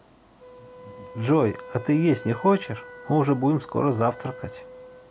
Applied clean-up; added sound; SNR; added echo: none; Wind instrument, woodwind instrument; 18 dB; none.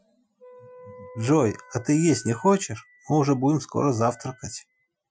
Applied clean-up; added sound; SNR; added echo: classical method Wiener filter.